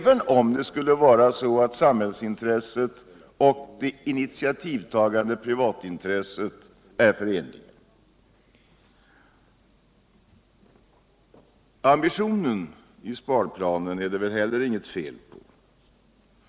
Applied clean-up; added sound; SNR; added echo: none; none; none; none.